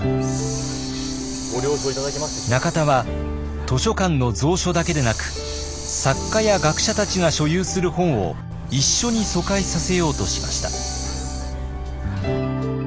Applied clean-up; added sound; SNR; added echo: none; Hiss; 10 dB; none.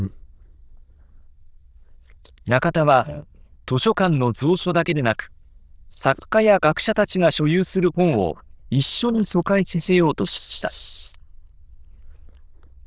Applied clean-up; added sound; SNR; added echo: neural diffusion model UNIVERSE++.